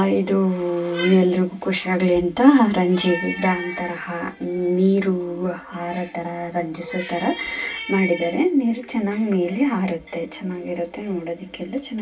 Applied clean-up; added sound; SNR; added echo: none; none; none; reverberation time 0.1 s.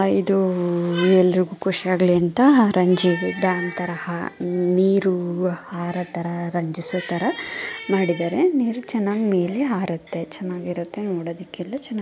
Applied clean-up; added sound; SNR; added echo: none; none; none; none.